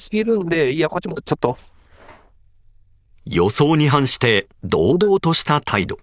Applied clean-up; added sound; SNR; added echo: neural diffusion model UNIVERSE++.